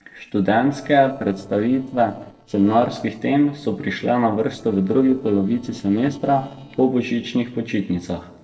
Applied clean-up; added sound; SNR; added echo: neural separator model SepFormer DNS4.